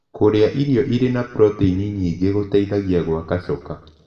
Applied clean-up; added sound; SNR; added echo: none; none; none; reverberation time 0.7 s.